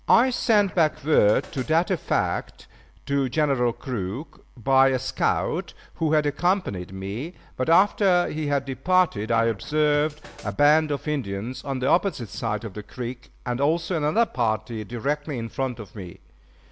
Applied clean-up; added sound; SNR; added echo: none; Scratching (performance technique); 19 dB; none.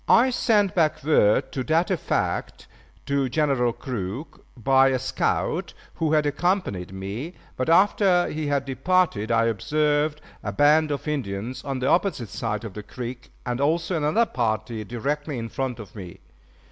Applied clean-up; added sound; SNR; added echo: none; none; none; none.